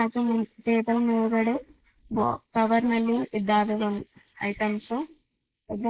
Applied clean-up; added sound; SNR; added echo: neural mask model Resemble Enhance denoiser.